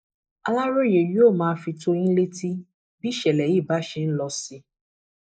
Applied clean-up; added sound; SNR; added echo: neural mask model Resemble Enhance denoiser.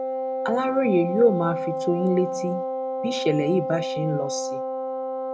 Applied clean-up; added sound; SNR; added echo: none; Wind instrument, woodwind instrument; 3 dB; none.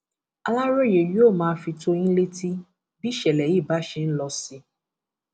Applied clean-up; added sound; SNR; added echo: none; none; none; none.